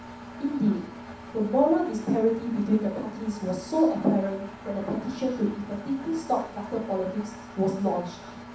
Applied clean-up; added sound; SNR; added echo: none; Engine; 14 dB; reverberation time 0.7 s.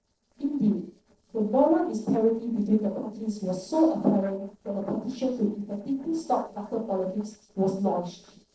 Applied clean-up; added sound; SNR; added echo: neural separator model SepFormer DNS4.